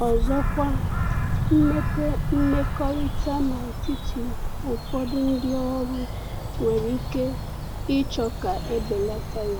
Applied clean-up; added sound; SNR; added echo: none; Bird vocalization, bird call, bird song; 0 dB; none.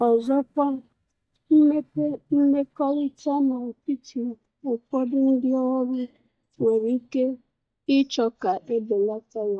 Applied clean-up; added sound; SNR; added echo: neural mask model DeepFilterNet 3.